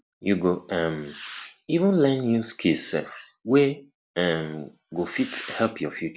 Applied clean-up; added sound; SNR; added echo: none; none; none; none.